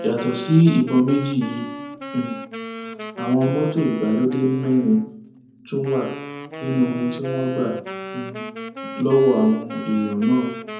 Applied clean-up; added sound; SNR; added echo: none; Wind instrument, woodwind instrument; 11 dB; reverberation time 0.7 s.